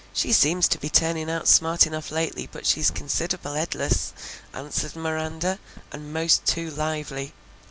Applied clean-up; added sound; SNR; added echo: none; none; none; none.